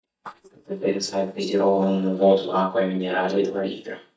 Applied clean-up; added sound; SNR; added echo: neural mask model DeepFilterNet 3.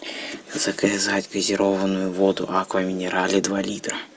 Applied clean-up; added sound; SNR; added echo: none; none; none; none.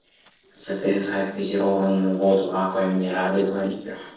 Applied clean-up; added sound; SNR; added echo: neural separator model SepFormer DNS4.